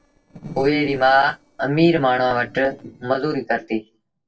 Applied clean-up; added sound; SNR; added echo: neural separator model SepFormer DNS4.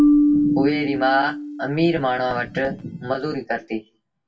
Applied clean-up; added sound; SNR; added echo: none; Marimba, xylophone; -1 dB; reverberation time 0.1 s.